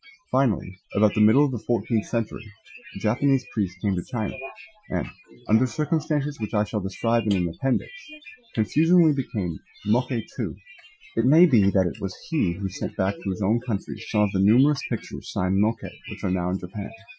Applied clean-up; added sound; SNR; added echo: classical method Wiener filter.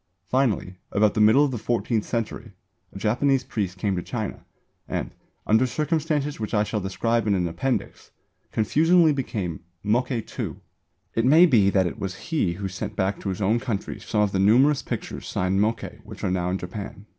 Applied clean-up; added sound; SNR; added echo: none; none; none; none.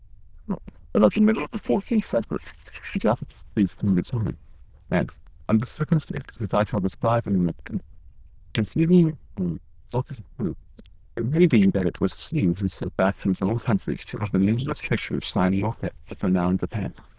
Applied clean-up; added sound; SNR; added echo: neural diffusion model UNIVERSE++.